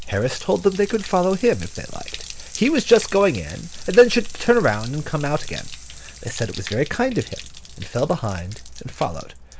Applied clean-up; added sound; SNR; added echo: none; Bathtub (filling or washing); 17 dB; none.